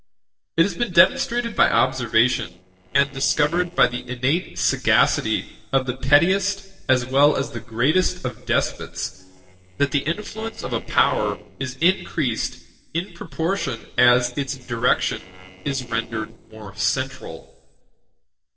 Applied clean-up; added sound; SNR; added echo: neural separator model SepFormer DNS4.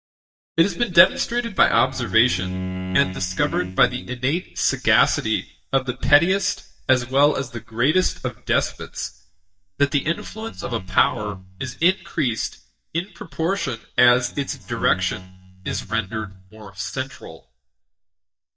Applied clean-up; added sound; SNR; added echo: neural mask model DeepFilterNet 3.